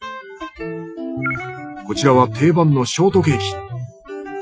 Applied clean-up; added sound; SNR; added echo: classical method Wiener filter.